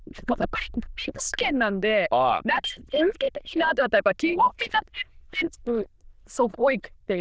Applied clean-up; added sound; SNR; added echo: neural diffusion model UNIVERSE++.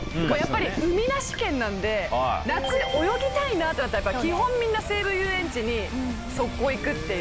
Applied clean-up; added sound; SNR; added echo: none; Drip / Water tap, faucet; 10 dB; none.